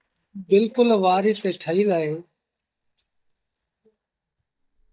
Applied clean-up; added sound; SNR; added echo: neural mask model DeepFilterNet 3.